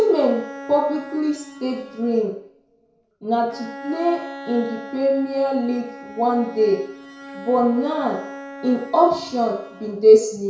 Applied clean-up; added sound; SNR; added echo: none; Bowed string instrument; 16 dB; reverberation time 0.6 s.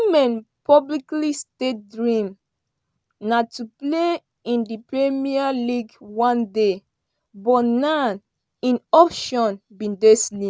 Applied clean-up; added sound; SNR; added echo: none; none; none; none.